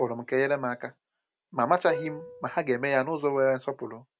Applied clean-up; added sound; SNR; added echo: none; Plucked string instrument; 11 dB; none.